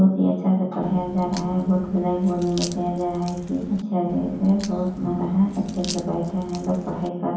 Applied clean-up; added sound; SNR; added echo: none; Crack; 17 dB; reverberation time 1.2 s.